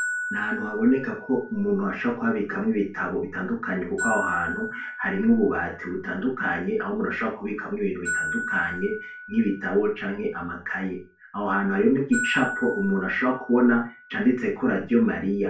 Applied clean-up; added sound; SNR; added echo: none; Glockenspiel; 10 dB; reverberation time 0.3 s.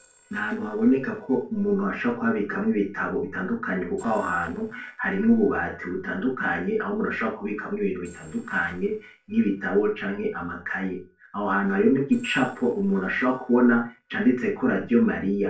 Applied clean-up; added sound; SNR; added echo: neural separator model SepFormer DNS4.